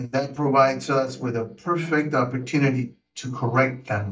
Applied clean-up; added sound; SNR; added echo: neural mask model DeepFilterNet 3.